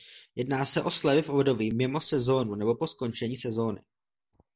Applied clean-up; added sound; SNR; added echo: neural separator model SepFormer DNS4.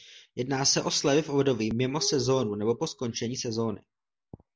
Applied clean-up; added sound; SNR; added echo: none; Glass; 14 dB; none.